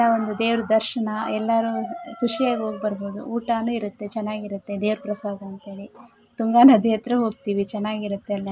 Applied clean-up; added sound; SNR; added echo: none; none; none; none.